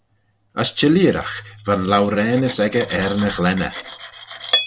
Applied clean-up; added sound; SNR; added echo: none; Cutlery, silverware; 10 dB; none.